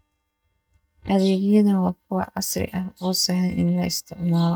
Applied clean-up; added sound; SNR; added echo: neural mask model DeepFilterNet 3.